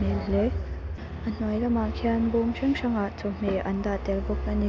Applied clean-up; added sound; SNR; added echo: none; none; none; none.